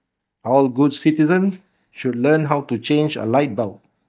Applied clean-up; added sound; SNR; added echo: neural mask model DeepFilterNet 3.